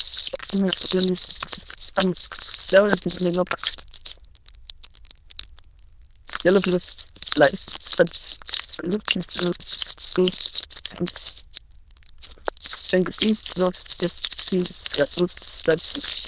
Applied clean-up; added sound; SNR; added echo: neural diffusion model UNIVERSE++.